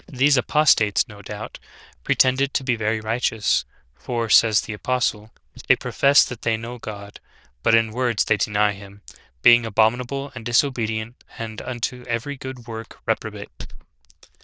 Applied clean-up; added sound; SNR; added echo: neural diffusion model UNIVERSE++.